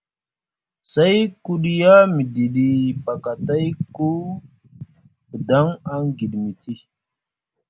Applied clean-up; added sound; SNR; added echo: none; none; none; none.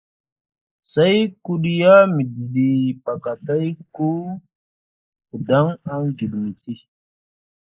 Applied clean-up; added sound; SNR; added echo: neural mask model Resemble Enhance denoiser.